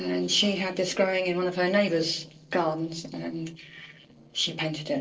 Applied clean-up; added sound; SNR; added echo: neural separator model SepFormer DNS4.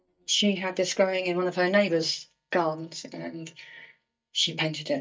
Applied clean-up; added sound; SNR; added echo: neural mask model DeepFilterNet 3.